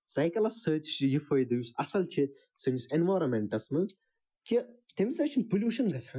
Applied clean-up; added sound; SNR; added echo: classical method Wiener filter.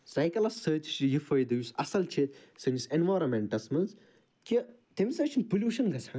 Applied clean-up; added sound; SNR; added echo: none; none; none; none.